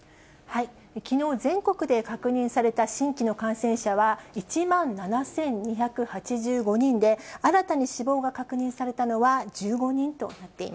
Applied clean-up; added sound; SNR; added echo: none; none; none; none.